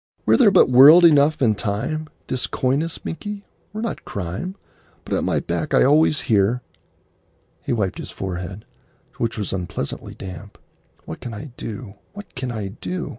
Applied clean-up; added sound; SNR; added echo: none; none; none; none.